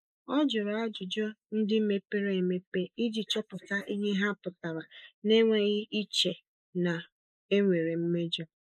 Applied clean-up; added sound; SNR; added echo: neural mask model Resemble Enhance denoiser.